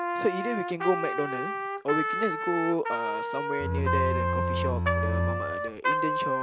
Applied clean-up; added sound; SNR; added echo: none; Trumpet + Bowed string instrument; -3 dB; none.